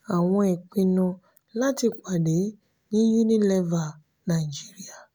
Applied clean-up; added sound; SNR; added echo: none; none; none; none.